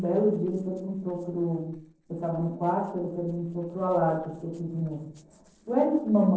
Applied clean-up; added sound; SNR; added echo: neural separator model SepFormer DNS4.